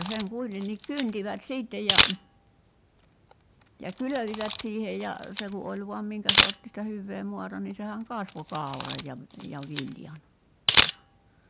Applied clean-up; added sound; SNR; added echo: none; Camera; -3 dB; none.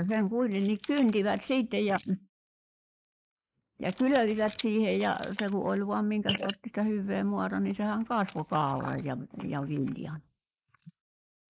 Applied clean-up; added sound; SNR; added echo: neural mask model Resemble Enhance denoiser.